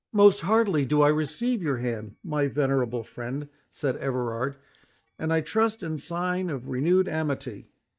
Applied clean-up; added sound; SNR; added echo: neural mask model DeepFilterNet 3.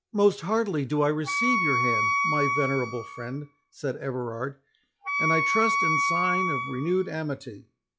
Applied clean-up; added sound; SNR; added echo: classical method log-MMSE.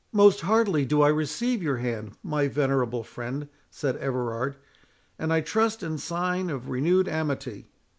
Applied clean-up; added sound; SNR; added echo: none; none; none; none.